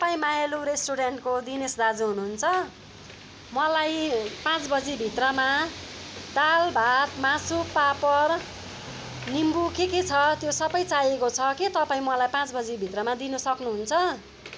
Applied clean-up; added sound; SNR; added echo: none; none; none; none.